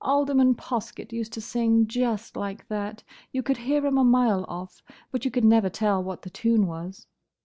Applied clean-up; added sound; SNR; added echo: none; none; none; none.